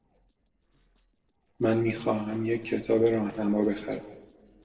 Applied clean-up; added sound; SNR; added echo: neural separator model SepFormer DNS4.